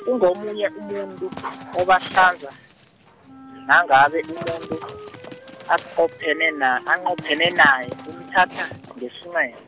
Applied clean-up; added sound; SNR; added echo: none; Dog + Wind instrument, woodwind instrument; 15 dB; none.